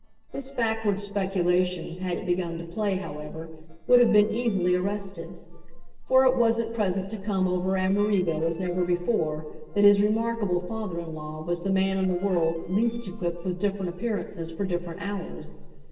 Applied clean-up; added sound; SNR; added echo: neural separator model SepFormer DNS4.